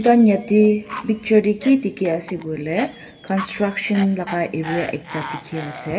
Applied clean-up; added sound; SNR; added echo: none; Cough; 15 dB; reverberation time 1.0 s.